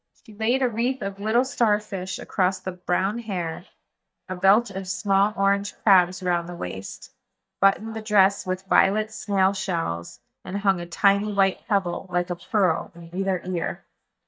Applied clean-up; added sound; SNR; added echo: neural mask model DeepFilterNet 3.